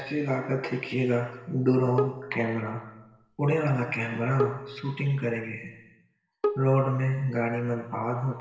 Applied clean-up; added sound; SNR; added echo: none; Bowed string instrument; 7 dB; reverberation time 1.0 s.